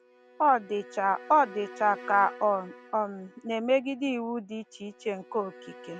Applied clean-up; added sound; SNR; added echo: none; Bowed string instrument; 19 dB; none.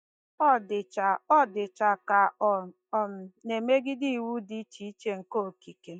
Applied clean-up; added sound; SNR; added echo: neural mask model DeepFilterNet 3.